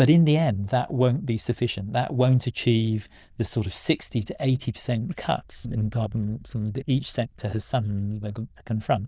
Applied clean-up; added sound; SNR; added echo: neural diffusion model UNIVERSE++.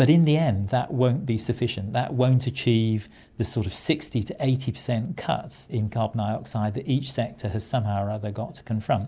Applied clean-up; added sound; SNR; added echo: none; none; none; none.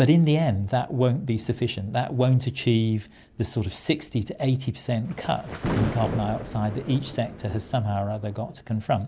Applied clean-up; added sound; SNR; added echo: none; Thunder; 9 dB; none.